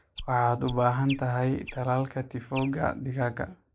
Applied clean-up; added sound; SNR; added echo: neural mask model Resemble Enhance denoiser.